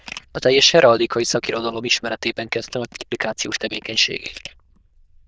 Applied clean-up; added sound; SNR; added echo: neural diffusion model UNIVERSE++.